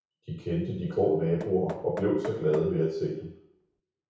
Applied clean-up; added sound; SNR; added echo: none; Knock; 16 dB; reverberation time 0.6 s.